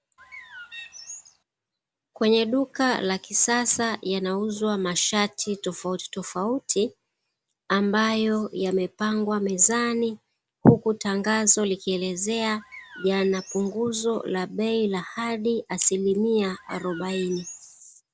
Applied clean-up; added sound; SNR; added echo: none; Bird; 17 dB; none.